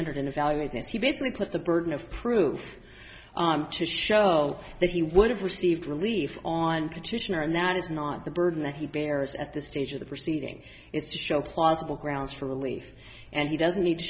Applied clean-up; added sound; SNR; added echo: none; none; none; none.